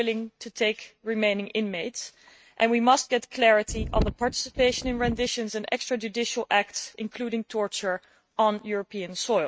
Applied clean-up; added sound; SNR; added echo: neural mask model RNNoise.